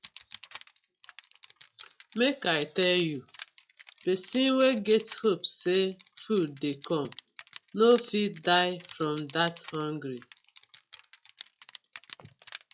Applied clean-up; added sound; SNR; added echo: classical method log-MMSE.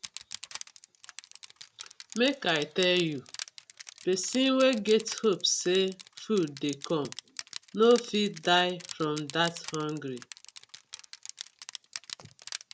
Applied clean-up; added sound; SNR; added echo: none; Crushing; 15 dB; none.